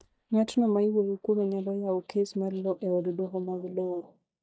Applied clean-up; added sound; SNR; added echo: neural mask model DeepFilterNet 3.